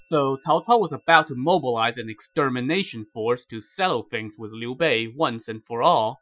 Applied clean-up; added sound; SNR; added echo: classical method Wiener filter.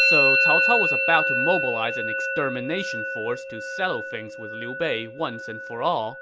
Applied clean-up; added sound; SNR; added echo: none; Musical instrument; -3 dB; none.